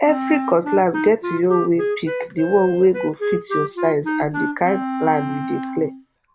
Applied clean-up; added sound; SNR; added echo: none; Wind instrument, woodwind instrument; 5 dB; none.